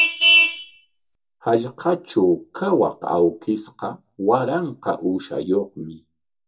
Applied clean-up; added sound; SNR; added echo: none; Vehicle horn, car horn, honking; 3 dB; reverberation time 0.2 s.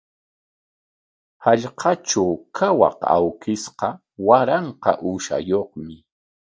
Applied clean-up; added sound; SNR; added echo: none; none; none; none.